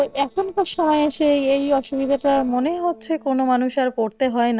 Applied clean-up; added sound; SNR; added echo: neural separator model SepFormer DNS4.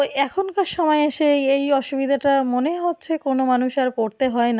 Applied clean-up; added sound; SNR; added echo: none; none; none; none.